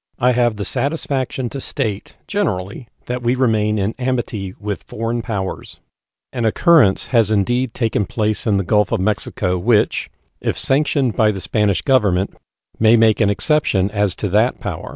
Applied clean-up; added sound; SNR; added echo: none; none; none; none.